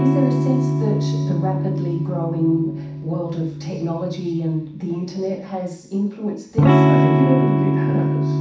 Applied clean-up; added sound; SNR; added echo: none; Electric guitar / Strum; -4 dB; reverberation time 0.7 s.